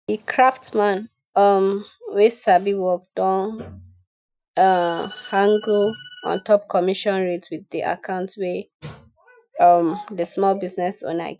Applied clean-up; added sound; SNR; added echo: classical method Wiener filter.